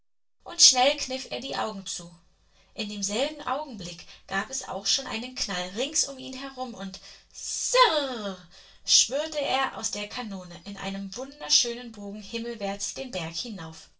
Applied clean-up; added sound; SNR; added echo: none; none; none; reverberation time 0.2 s.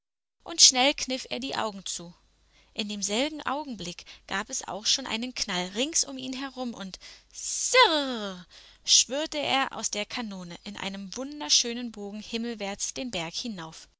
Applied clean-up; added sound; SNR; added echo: none; none; none; none.